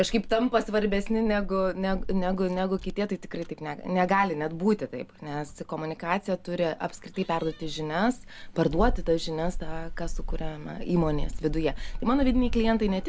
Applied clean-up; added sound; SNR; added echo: none; Keys jangling; 6 dB; none.